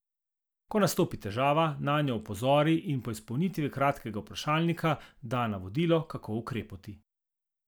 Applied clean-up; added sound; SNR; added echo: none; none; none; none.